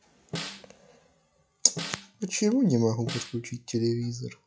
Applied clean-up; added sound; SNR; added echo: classical method log-MMSE.